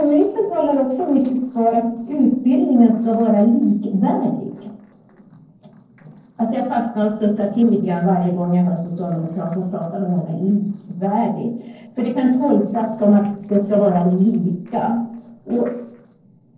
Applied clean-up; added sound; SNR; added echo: neural separator model SepFormer DNS4.